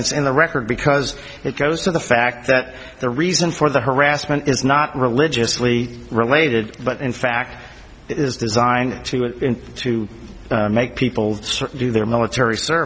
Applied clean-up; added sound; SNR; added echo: none; none; none; none.